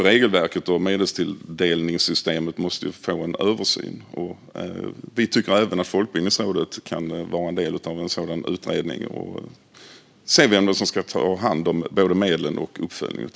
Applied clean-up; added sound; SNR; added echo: none; none; none; none.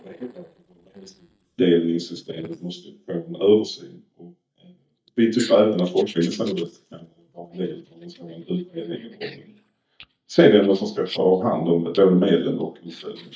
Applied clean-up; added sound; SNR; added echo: neural mask model DeepFilterNet 3.